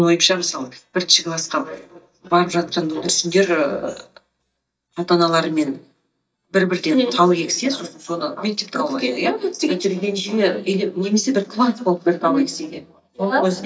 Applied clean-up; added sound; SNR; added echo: neural mask model DeepFilterNet 3.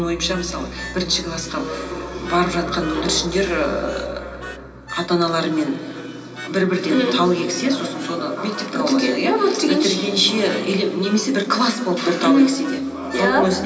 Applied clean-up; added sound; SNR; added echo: none; Harmonica; 19 dB; reverberation time 2.6 s.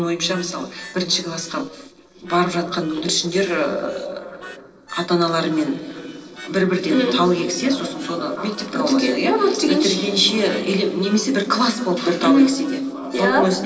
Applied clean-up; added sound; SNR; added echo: neural separator model SepFormer DNS4.